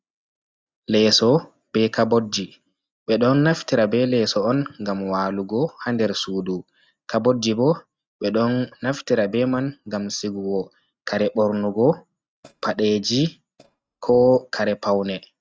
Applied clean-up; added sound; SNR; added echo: neural mask model RNNoise.